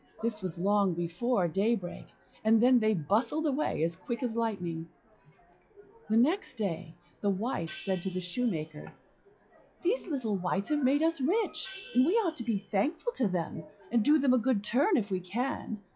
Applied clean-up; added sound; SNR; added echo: classical method log-MMSE.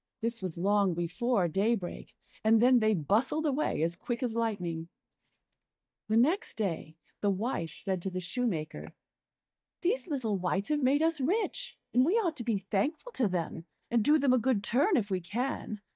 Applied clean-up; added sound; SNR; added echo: neural mask model DeepFilterNet 3.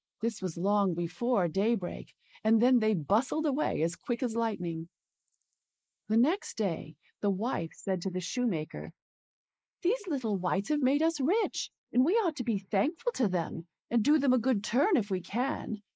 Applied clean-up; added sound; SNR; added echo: neural mask model Resemble Enhance denoiser.